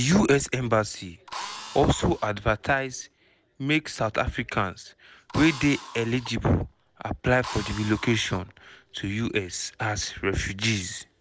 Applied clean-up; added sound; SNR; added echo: none; Drill; 14 dB; none.